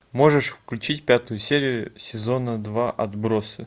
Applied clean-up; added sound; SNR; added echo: none; none; none; none.